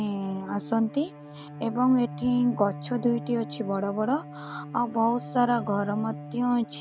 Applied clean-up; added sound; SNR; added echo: none; Bowed string instrument; 13 dB; none.